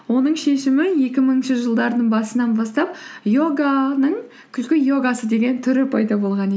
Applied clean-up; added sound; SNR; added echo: none; none; none; none.